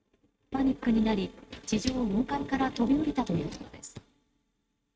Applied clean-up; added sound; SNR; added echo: neural mask model RNNoise.